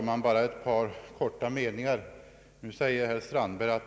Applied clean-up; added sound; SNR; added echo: none; none; none; none.